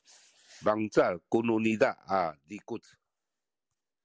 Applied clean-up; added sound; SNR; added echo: none; none; none; none.